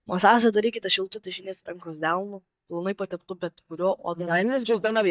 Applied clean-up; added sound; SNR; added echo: neural mask model DeepFilterNet 3.